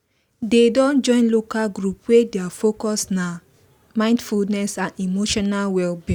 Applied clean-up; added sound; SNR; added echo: none; none; none; none.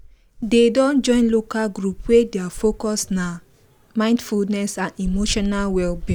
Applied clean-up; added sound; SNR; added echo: none; Insect; 14 dB; none.